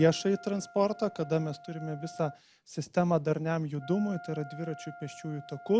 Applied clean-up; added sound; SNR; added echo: none; Wind instrument, woodwind instrument; 18 dB; none.